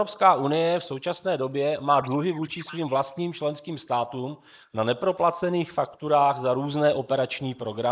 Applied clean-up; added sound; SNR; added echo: neural mask model Resemble Enhance denoiser.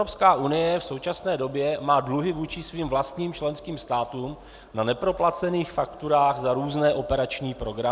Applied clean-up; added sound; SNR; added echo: none; none; none; none.